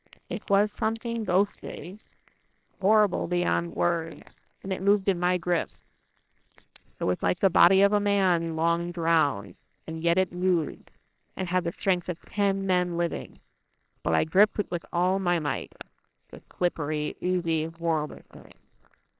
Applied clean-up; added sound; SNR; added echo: neural separator model SepFormer WHAMR!.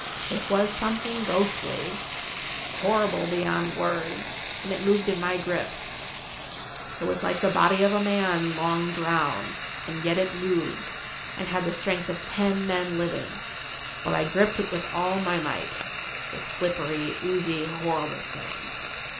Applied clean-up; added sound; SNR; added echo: none; Frying (food); 7 dB; reverberation time 0.4 s.